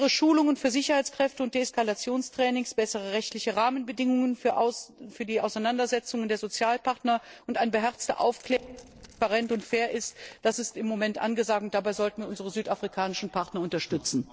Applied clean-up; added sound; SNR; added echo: neural separator model SepFormer DNS4.